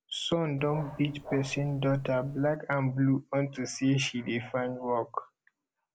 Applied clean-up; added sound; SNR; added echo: none; Dog; 15 dB; none.